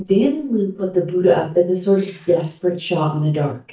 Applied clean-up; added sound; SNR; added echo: neural mask model DeepFilterNet 3.